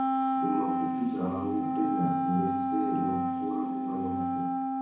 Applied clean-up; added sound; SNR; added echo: none; Wind instrument, woodwind instrument; -4 dB; reverberation time 0.6 s.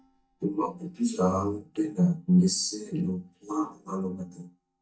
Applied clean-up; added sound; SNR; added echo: neural mask model DeepFilterNet 3.